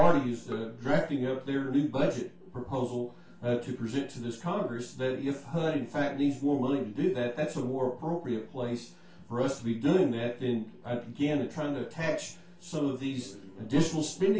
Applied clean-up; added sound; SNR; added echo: none; Bowed string instrument; 19 dB; reverberation time 0.3 s.